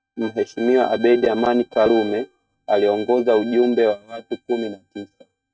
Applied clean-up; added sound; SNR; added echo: neural mask model RNNoise.